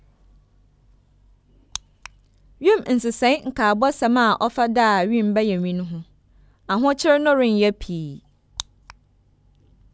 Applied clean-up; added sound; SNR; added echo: none; none; none; none.